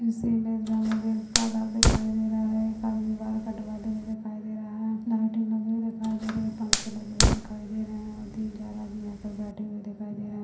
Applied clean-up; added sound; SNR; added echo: none; Fire; 1 dB; reverberation time 0.6 s.